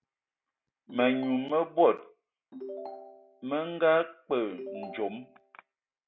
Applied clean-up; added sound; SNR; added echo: none; Ringtone / Chime; 13 dB; none.